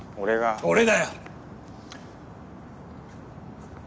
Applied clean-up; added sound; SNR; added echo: none; none; none; none.